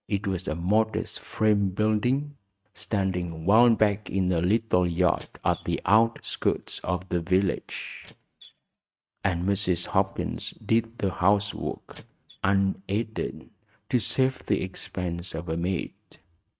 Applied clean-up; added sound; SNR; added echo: neural mask model RNNoise.